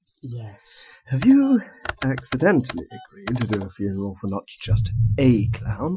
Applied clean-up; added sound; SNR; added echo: classical method Wiener filter.